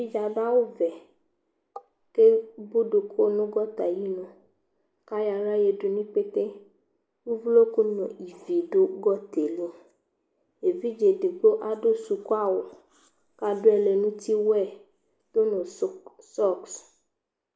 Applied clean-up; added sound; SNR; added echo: neural mask model Resemble Enhance denoiser.